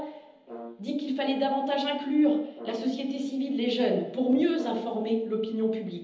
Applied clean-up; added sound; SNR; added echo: none; Brass instrument; 18 dB; reverberation time 0.9 s.